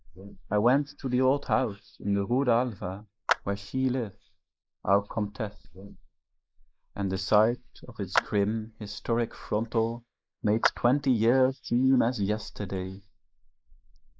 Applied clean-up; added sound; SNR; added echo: neural mask model Resemble Enhance denoiser.